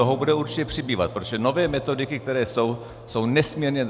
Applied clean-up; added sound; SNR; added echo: none; Acoustic guitar; 17 dB; none.